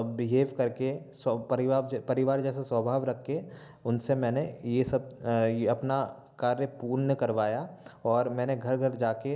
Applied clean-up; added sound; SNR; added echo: none; none; none; none.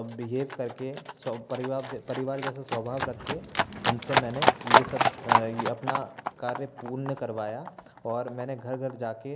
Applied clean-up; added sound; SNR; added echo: none; Livestock, farm animals, working animals; -3 dB; none.